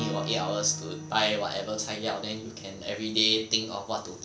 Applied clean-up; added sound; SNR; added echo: none; Acoustic guitar / Strum; 11 dB; none.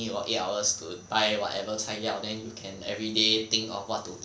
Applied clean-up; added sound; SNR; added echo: none; none; none; none.